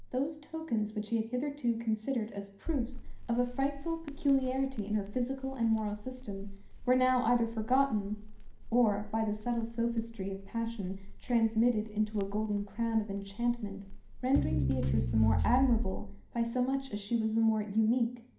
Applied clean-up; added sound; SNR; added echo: none; Crackle; 7 dB; reverberation time 0.5 s.